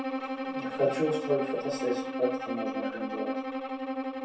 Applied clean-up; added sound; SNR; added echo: none; Bowed string instrument; 1 dB; reverberation time 0.5 s.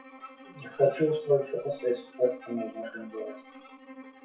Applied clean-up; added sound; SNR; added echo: classical method WPE with log-MMSE.